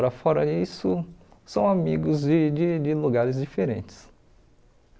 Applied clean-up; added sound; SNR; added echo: none; none; none; none.